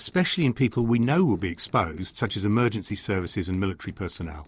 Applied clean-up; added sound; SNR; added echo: neural separator model SepFormer DNS4.